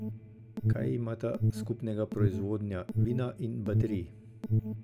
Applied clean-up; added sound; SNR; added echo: none; Alarm; -2 dB; none.